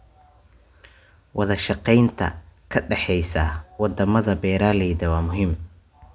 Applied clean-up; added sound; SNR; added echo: none; none; none; none.